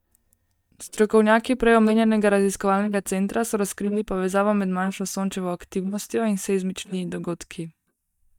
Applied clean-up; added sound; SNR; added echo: neural mask model DeepFilterNet 3.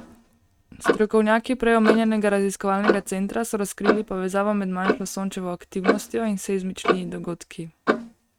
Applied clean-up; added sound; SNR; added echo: neural mask model RNNoise.